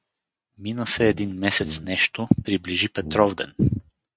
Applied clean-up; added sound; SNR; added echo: neural mask model RNNoise.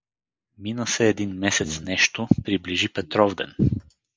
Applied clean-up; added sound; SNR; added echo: neural mask model Resemble Enhance denoiser.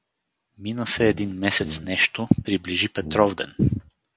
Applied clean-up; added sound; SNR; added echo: none; Brass instrument; 13 dB; none.